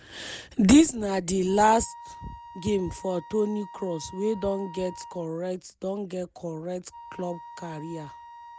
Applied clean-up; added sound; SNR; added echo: none; Wind instrument, woodwind instrument; 19 dB; none.